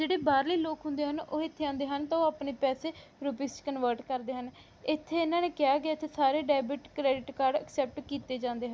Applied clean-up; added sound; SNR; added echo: none; none; none; none.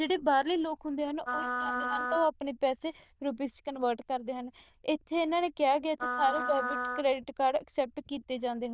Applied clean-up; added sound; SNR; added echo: neural diffusion model UNIVERSE++.